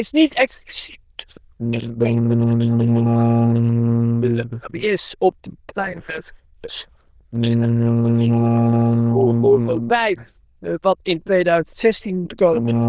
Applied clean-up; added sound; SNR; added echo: neural diffusion model UNIVERSE++.